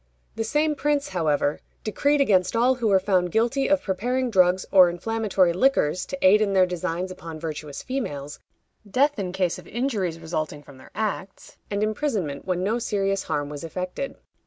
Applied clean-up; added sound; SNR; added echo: none; none; none; none.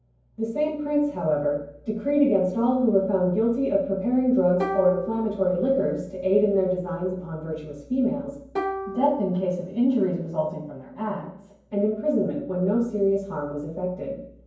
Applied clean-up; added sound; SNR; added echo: none; Plucked string instrument; 10 dB; reverberation time 0.9 s.